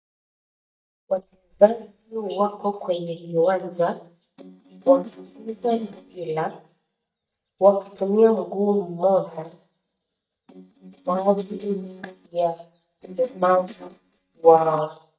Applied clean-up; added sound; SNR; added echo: neural mask model DeepFilterNet 3.